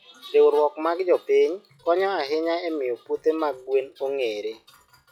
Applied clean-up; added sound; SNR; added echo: classical method log-MMSE.